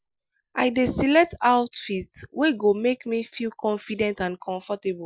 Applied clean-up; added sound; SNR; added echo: none; none; none; none.